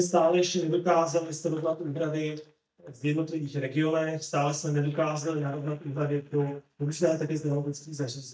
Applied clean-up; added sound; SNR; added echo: neural mask model DeepFilterNet 3.